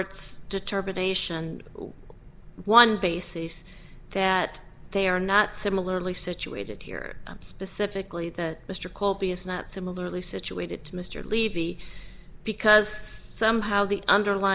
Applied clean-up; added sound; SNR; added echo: none; none; none; none.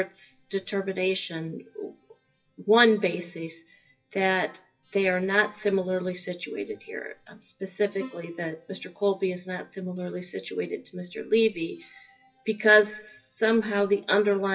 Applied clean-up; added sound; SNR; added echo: classical method WPE with log-MMSE.